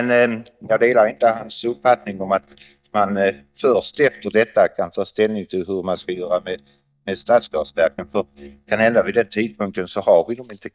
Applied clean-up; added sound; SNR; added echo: neural mask model DeepFilterNet 3.